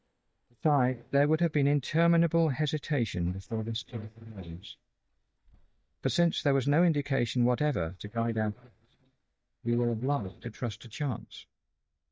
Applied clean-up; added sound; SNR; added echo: neural mask model DeepFilterNet 3.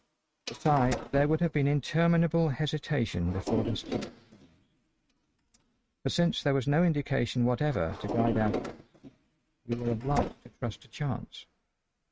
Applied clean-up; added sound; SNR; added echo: neural mask model RNNoise.